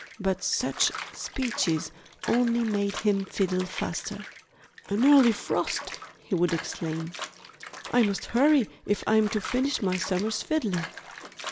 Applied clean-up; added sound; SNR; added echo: none; Bathtub (filling or washing) / Water; 13 dB; none.